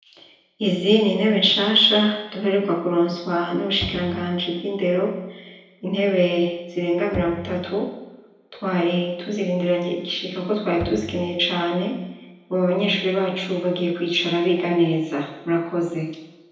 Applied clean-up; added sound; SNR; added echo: none; Bowed string instrument; 14 dB; reverberation time 0.9 s.